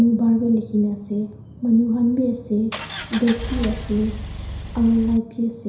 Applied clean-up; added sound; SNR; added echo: none; Engine; 9 dB; reverberation time 0.7 s.